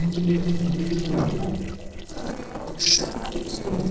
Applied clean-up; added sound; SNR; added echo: neural separator model SepFormer DNS4.